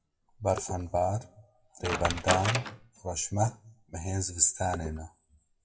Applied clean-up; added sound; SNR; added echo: classical method WPE with log-MMSE.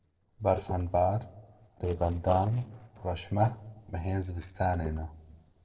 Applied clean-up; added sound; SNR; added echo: neural separator model SepFormer DNS4.